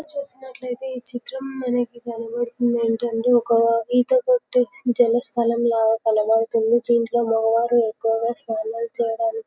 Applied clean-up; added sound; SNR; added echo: none; none; none; none.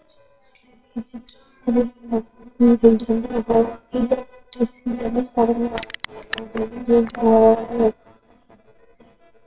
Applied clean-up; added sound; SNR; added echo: neural separator model SepFormer WHAMR!.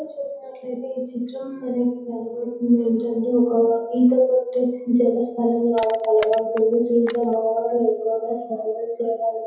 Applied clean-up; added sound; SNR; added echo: none; Crushing; 18 dB; reverberation time 0.8 s.